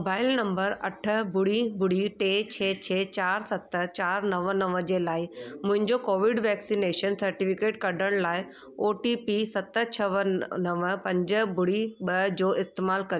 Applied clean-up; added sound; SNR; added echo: none; none; none; none.